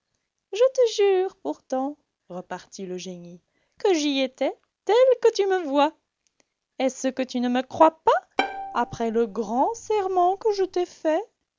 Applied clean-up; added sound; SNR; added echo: none; Bowed string instrument; 11 dB; none.